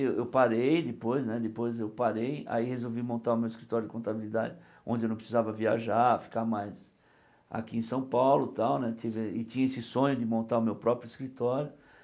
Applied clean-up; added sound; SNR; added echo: none; none; none; none.